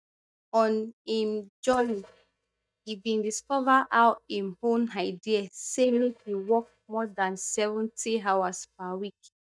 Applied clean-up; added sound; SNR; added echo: neural mask model DeepFilterNet 3.